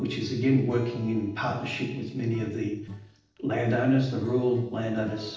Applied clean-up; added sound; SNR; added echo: neural separator model SepFormer DNS4.